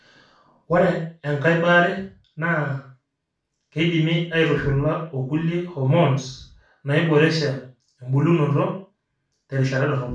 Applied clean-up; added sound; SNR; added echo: none; none; none; reverberation time 0.4 s.